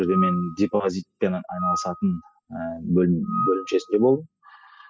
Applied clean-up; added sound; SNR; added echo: classical method spectral subtraction.